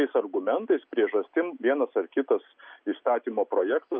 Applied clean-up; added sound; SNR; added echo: none; none; none; none.